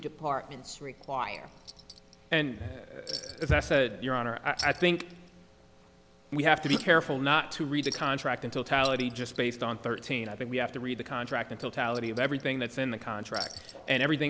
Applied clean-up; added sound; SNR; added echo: none; Chink, clink; 17 dB; none.